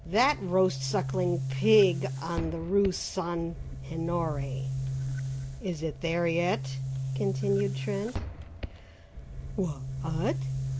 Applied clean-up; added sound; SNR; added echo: none; Boom; 4 dB; none.